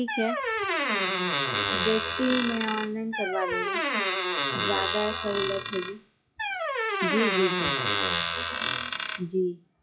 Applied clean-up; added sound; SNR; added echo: classical method log-MMSE.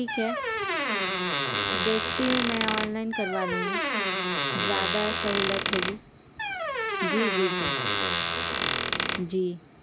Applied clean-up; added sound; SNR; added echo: none; Squeak; -4 dB; none.